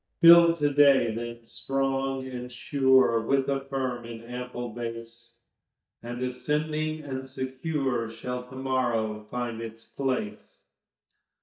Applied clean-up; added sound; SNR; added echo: neural mask model DeepFilterNet 3.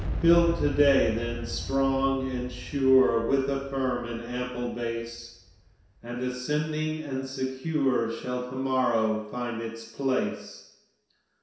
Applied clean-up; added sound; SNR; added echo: none; Boom; 11 dB; reverberation time 0.7 s.